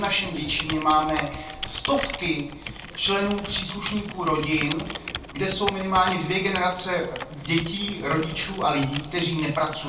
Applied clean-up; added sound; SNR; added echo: none; Computer keyboard; 10 dB; reverberation time 0.3 s.